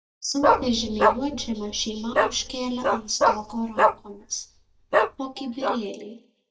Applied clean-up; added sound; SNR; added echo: neural mask model DeepFilterNet 3.